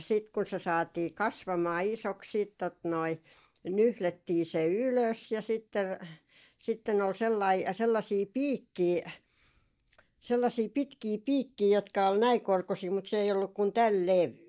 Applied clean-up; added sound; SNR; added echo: neural mask model DeepFilterNet 3.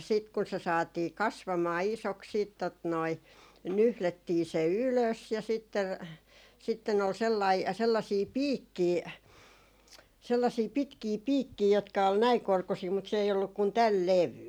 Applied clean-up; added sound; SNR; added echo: none; none; none; none.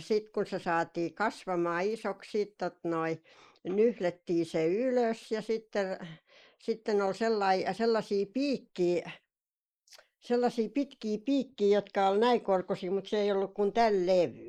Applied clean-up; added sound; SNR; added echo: neural mask model Resemble Enhance denoiser.